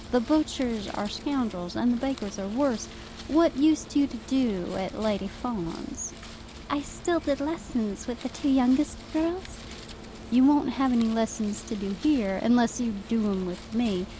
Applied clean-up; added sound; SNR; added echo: none; Wind; 15 dB; none.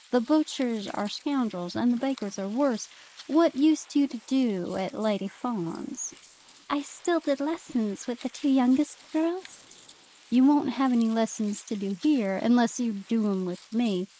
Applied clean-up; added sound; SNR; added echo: neural mask model Resemble Enhance denoiser.